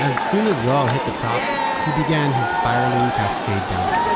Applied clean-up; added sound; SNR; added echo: none; Crowd / Cheering; -1 dB; none.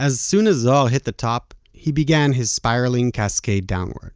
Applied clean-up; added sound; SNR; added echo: none; none; none; none.